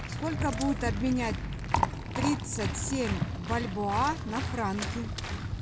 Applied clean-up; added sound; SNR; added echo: none; Liquid + Applause; 4 dB; none.